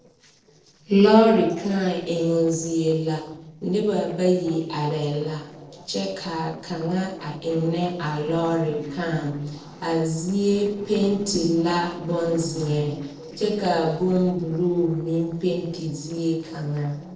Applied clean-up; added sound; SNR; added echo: neural separator model SepFormer DNS4.